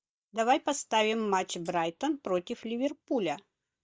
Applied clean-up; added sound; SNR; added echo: neural mask model DeepFilterNet 3.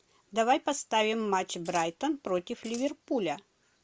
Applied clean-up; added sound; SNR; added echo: none; Scissors; 17 dB; none.